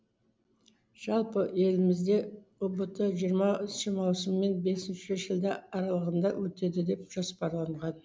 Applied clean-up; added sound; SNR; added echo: none; none; none; none.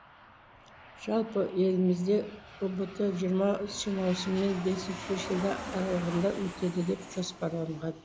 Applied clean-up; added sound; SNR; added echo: none; Aircraft; 13 dB; none.